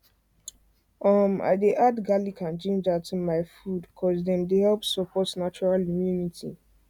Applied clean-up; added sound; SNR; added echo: none; none; none; none.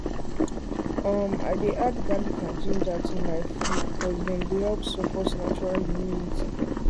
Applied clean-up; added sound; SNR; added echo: none; Boiling; -4 dB; none.